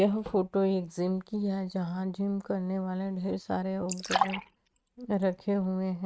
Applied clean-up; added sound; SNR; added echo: neural mask model RNNoise.